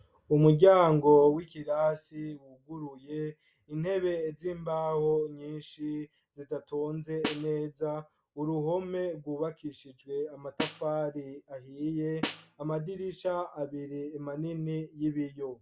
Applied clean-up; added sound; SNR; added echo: none; Snare drum; 10 dB; none.